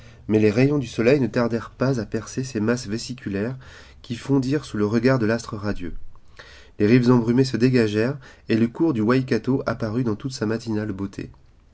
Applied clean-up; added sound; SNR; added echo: none; none; none; none.